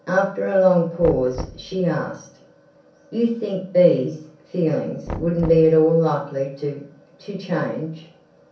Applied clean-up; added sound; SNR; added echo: none; Knock; 16 dB; reverberation time 0.6 s.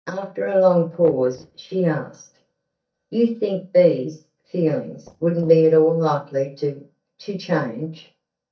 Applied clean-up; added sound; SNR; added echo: neural mask model DeepFilterNet 3.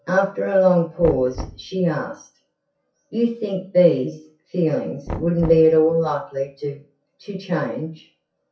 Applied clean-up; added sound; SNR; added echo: classical method WPE with log-MMSE.